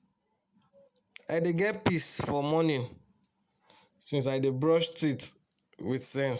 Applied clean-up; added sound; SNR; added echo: none; none; none; none.